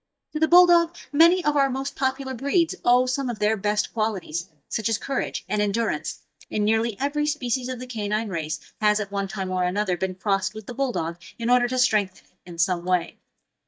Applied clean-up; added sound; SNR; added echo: neural mask model DeepFilterNet 3.